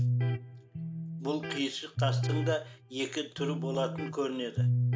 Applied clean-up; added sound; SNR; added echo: none; Electric guitar; -3 dB; none.